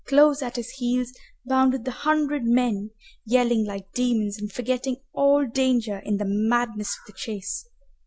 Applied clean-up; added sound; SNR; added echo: none; none; none; none.